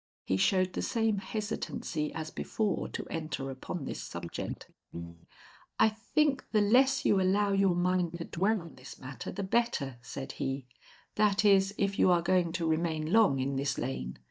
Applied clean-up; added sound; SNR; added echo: neural mask model DeepFilterNet 3.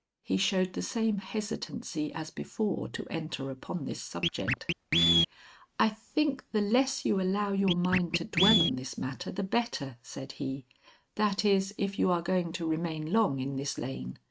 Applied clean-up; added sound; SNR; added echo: neural mask model RNNoise.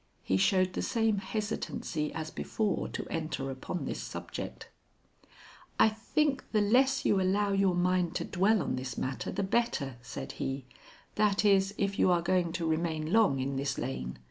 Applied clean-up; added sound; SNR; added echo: none; none; none; none.